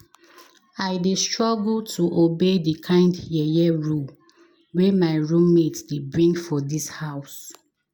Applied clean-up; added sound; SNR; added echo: none; none; none; none.